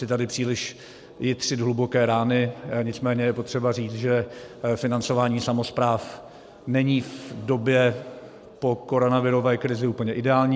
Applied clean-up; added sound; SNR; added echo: none; none; none; none.